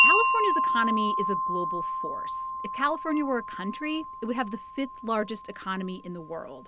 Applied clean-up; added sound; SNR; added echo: none; Wind chime; -3 dB; none.